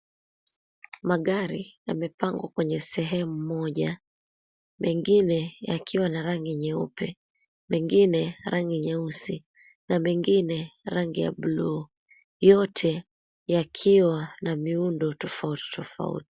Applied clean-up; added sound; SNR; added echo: none; none; none; none.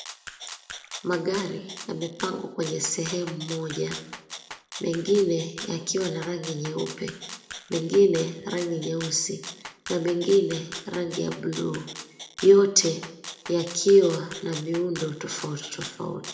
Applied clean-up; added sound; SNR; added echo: none; Rattle (instrument); 14 dB; reverberation time 0.6 s.